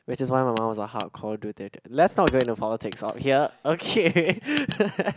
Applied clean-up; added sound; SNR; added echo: none; Hammer; 13 dB; none.